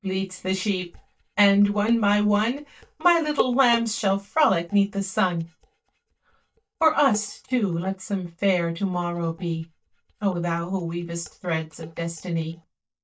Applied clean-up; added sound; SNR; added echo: neural mask model DeepFilterNet 3.